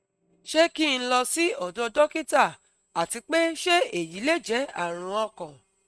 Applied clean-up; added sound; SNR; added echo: neural mask model RNNoise.